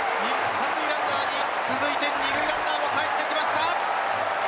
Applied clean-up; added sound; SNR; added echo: none; Bird; 11 dB; none.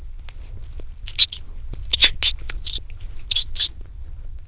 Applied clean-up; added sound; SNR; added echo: neural diffusion model UNIVERSE++.